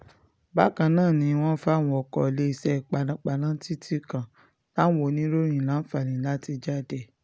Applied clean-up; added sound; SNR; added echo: none; none; none; none.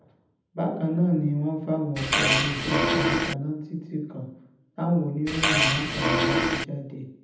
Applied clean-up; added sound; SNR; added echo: none; Fart; -4 dB; reverberation time 0.8 s.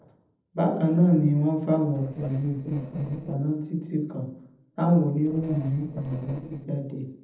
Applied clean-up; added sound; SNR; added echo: neural separator model SepFormer DNS4.